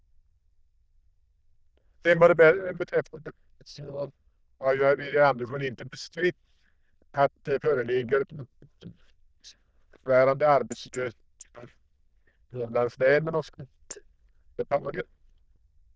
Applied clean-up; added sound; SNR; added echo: neural diffusion model UNIVERSE++.